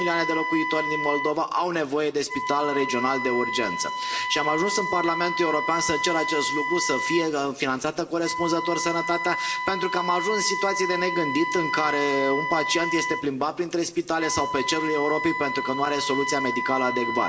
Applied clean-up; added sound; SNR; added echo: none; Wind instrument, woodwind instrument; 3 dB; reverberation time 2.8 s.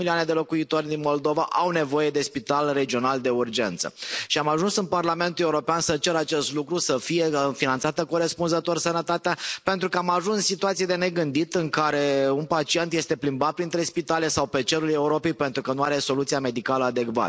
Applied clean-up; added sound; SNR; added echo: none; none; none; none.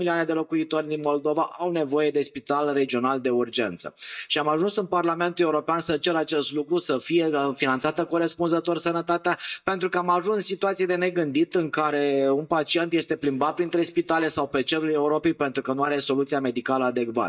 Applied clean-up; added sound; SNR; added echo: neural mask model DeepFilterNet 3.